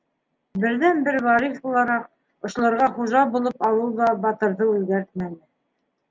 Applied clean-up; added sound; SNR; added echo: none; none; none; none.